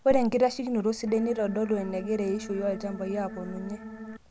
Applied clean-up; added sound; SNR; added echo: none; Organ; 12 dB; none.